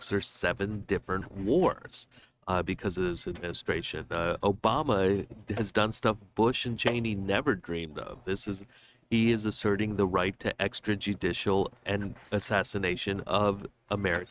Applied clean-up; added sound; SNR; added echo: neural mask model RNNoise.